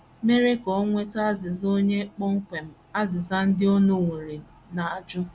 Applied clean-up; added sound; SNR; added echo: none; none; none; none.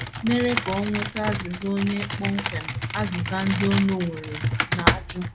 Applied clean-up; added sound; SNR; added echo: none; Computer keyboard; 1 dB; none.